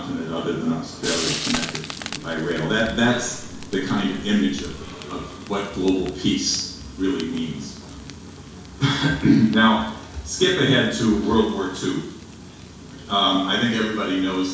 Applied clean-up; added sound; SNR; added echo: none; Frying (food); 15 dB; reverberation time 0.7 s.